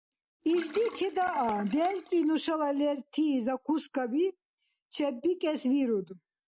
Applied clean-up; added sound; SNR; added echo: none; Sink (filling or washing); 17 dB; none.